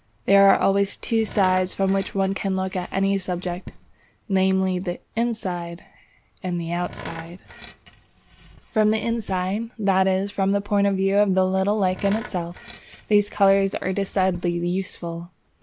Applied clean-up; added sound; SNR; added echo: none; Tools; 18 dB; none.